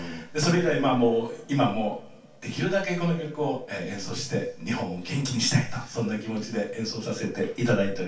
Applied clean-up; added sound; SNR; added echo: none; Snare drum; 16 dB; reverberation time 0.2 s.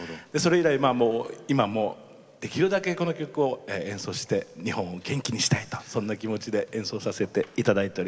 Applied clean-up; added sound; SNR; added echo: none; none; none; none.